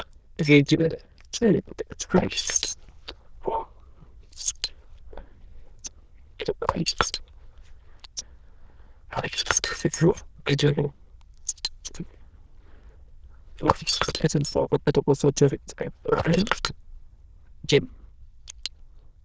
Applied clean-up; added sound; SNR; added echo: neural diffusion model UNIVERSE++.